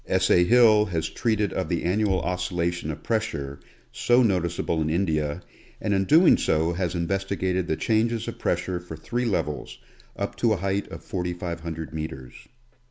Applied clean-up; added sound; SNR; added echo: none; none; none; none.